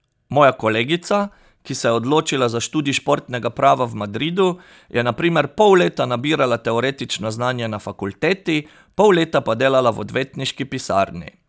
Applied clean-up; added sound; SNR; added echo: none; none; none; none.